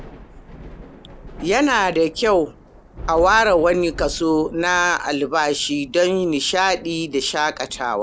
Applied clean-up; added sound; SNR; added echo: none; Thunder / Rain; 18 dB; none.